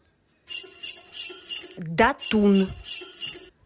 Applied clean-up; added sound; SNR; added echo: none; Mechanisms; 13 dB; none.